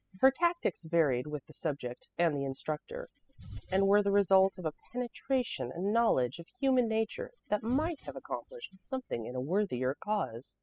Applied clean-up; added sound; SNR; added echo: classical method spectral subtraction.